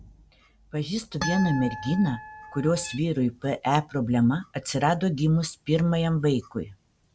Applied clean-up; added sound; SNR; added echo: none; Harp; 9 dB; none.